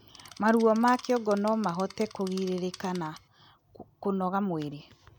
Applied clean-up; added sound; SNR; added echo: none; Insect; 20 dB; none.